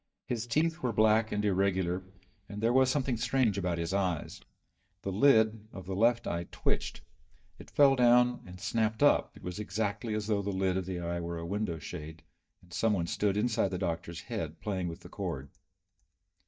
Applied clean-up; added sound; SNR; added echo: neural mask model DeepFilterNet 3.